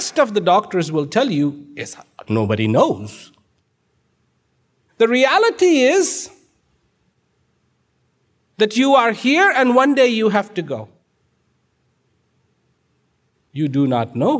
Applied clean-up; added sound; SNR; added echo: none; none; none; none.